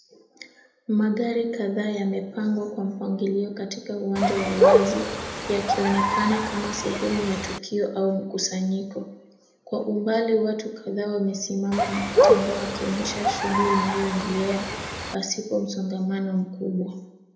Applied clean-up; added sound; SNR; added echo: none; Bird; -3 dB; reverberation time 0.7 s.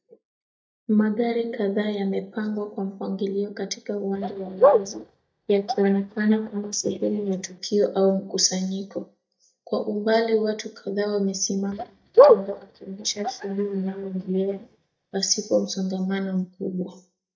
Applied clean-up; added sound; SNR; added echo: neural mask model DeepFilterNet 3.